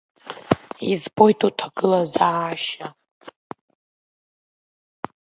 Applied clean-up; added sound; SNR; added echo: none; none; none; none.